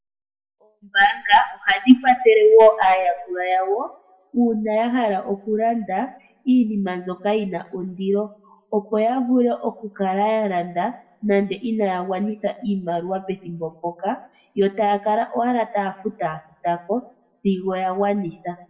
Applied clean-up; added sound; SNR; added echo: none; none; none; reverberation time 0.5 s.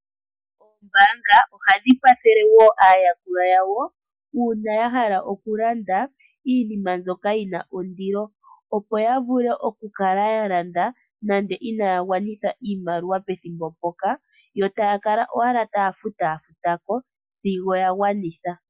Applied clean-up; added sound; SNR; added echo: none; none; none; none.